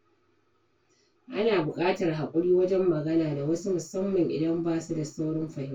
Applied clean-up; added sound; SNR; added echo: none; none; none; reverberation time 0.2 s.